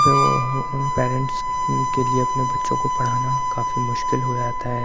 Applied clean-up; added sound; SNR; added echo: none; Harmonica; -3 dB; none.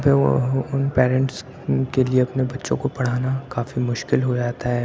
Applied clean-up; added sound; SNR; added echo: none; none; none; none.